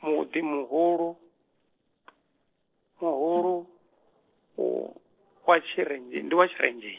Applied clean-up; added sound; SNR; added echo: neural separator model SepFormer DNS4.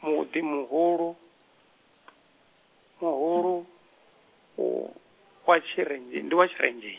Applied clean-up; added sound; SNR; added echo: none; Snare drum; 17 dB; none.